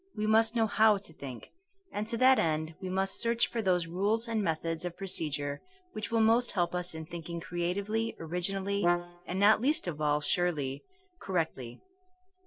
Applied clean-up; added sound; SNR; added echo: neural separator model SepFormer DNS4.